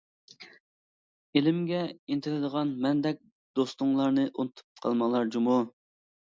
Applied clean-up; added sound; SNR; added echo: none; none; none; none.